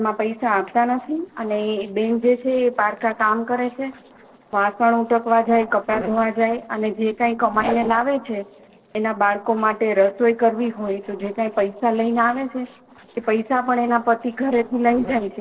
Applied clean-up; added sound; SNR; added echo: neural separator model SepFormer DNS4.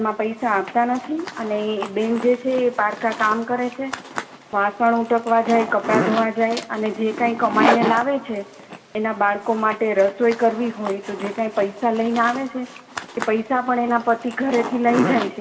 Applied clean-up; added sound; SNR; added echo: none; Zipper (clothing); 8 dB; reverberation time 1.3 s.